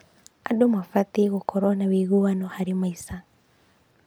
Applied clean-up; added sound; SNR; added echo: none; none; none; none.